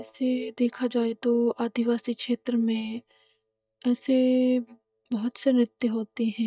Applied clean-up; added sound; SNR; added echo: neural mask model DeepFilterNet 3.